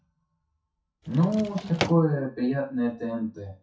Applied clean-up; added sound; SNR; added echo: classical method WPE with log-MMSE.